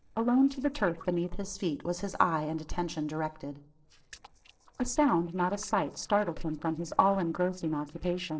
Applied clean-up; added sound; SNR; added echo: neural separator model SepFormer DNS4.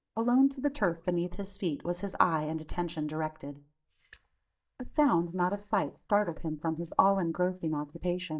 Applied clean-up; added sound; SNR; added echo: neural mask model DeepFilterNet 3.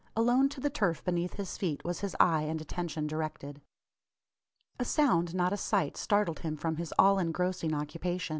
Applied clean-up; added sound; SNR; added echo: none; none; none; none.